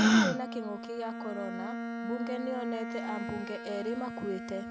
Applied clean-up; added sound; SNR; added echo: none; Gasp + Bowed string instrument; -4 dB; none.